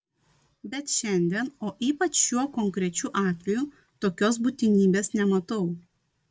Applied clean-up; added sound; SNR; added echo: none; none; none; none.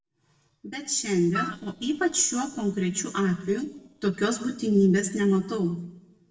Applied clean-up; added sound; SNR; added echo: neural separator model SepFormer DNS4.